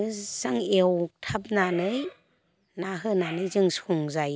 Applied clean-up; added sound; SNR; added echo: none; none; none; none.